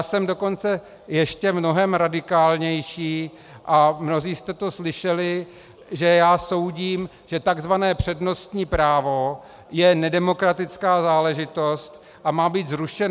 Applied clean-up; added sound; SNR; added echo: none; none; none; none.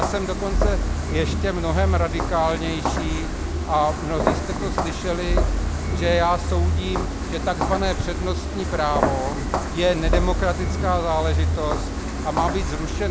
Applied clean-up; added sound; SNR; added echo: none; Walk, footsteps; -2 dB; none.